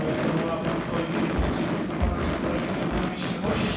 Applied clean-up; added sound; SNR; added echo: none; Gunshot, gunfire / Fireworks; -2 dB; reverberation time 0.6 s.